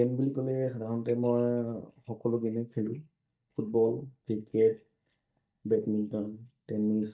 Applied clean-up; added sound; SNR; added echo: neural mask model DeepFilterNet 3.